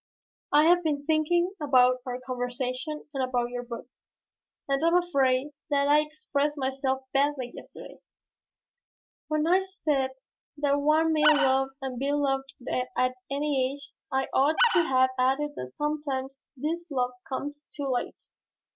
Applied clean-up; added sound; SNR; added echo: neural mask model RNNoise.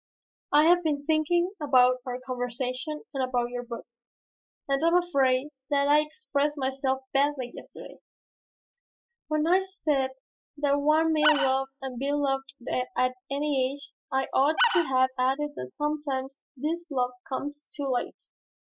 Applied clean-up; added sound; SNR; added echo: classical method spectral subtraction.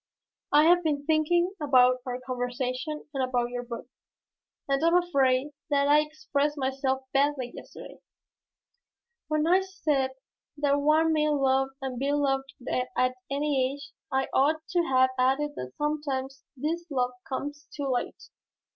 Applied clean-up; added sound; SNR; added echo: none; none; none; none.